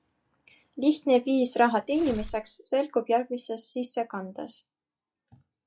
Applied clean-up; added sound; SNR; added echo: classical method log-MMSE.